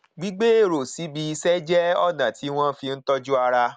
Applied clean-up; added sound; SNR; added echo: none; none; none; none.